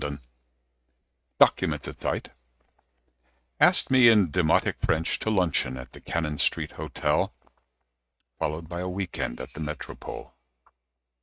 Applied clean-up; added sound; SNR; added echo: neural mask model RNNoise.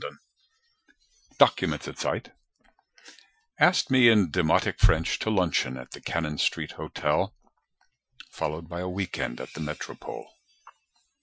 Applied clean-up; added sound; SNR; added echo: classical method Wiener filter.